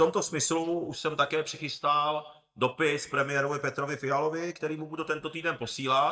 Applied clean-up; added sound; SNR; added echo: neural mask model DeepFilterNet 3.